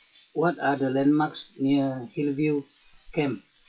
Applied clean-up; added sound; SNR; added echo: classical method WPE with log-MMSE.